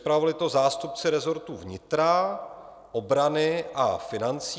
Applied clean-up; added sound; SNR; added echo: none; none; none; none.